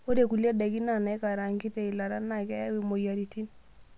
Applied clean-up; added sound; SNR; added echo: none; none; none; none.